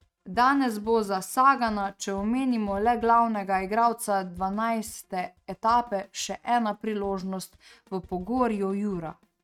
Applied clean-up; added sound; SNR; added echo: neural mask model RNNoise.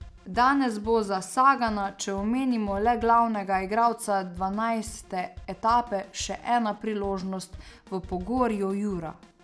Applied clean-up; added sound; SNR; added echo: none; Drum kit; 20 dB; none.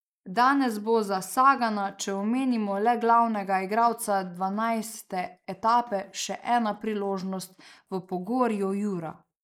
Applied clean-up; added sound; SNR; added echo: neural mask model Resemble Enhance denoiser.